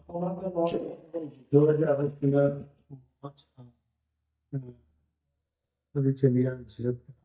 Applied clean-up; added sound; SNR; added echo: neural mask model DeepFilterNet 3.